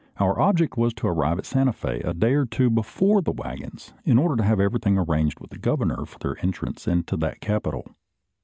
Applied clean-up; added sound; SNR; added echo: none; none; none; none.